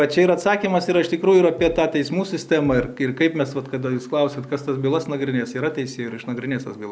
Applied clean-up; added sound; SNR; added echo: none; Bass drum; 18 dB; none.